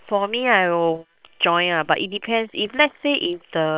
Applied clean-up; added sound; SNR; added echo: neural separator model SepFormer WHAM!.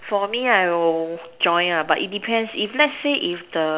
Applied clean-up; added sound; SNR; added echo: none; none; none; none.